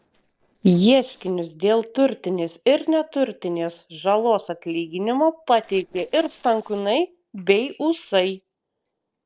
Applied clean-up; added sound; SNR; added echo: neural separator model SepFormer DNS4.